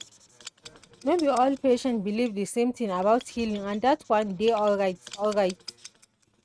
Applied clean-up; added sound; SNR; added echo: neural mask model RNNoise.